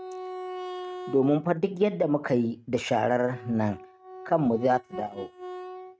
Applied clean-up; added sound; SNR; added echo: neural mask model RNNoise.